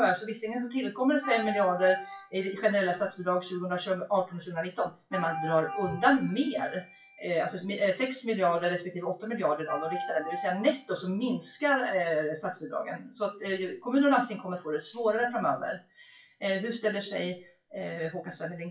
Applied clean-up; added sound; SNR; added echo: classical method WPE with log-MMSE.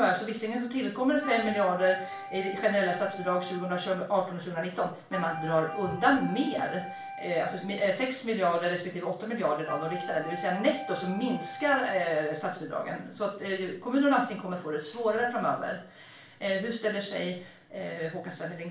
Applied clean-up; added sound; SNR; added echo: none; Wind instrument, woodwind instrument; 11 dB; reverberation time 0.3 s.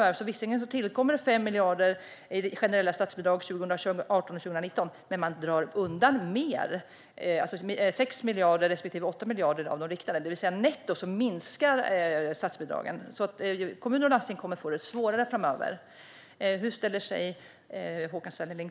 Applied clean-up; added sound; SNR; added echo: none; none; none; none.